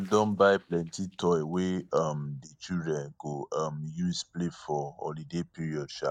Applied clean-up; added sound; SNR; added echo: neural mask model DeepFilterNet 3.